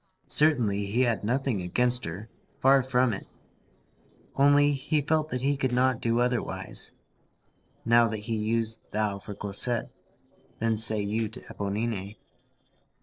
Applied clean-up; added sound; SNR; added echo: neural separator model SepFormer DNS4.